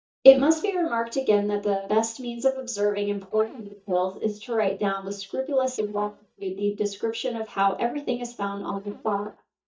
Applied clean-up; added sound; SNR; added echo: neural mask model DeepFilterNet 3.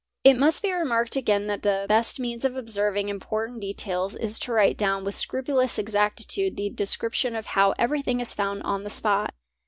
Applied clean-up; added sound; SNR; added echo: none; none; none; none.